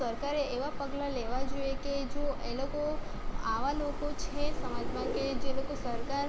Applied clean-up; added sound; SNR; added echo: none; Wind; -3 dB; none.